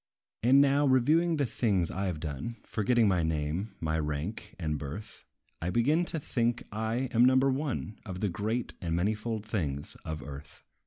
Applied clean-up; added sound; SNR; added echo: none; none; none; none.